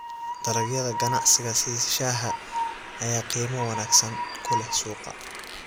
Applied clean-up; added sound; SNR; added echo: none; Train; 5 dB; none.